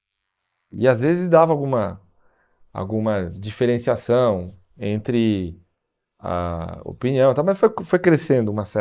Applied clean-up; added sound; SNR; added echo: neural mask model Resemble Enhance denoiser.